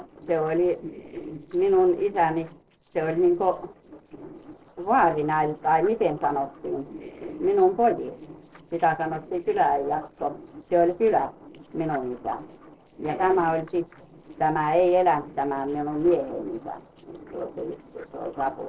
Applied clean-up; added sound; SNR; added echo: neural separator model SepFormer DNS4.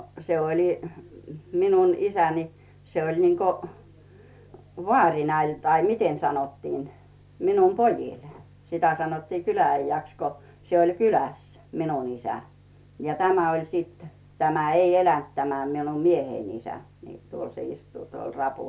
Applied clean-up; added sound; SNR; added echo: none; none; none; none.